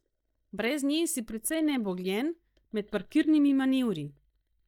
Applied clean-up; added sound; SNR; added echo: neural mask model DeepFilterNet 3.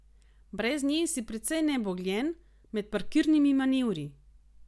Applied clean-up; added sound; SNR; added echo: none; none; none; none.